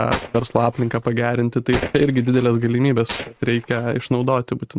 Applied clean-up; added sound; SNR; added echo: neural mask model RNNoise.